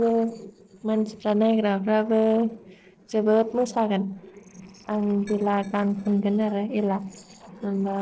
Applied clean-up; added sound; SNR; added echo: neural separator model SepFormer DNS4.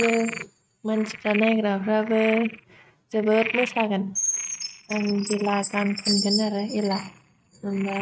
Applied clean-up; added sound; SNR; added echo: neural mask model RNNoise.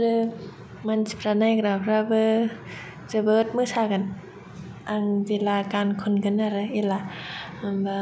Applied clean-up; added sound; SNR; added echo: none; none; none; none.